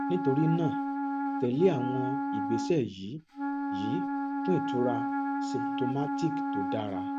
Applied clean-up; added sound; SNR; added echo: none; Wind instrument, woodwind instrument; 0 dB; none.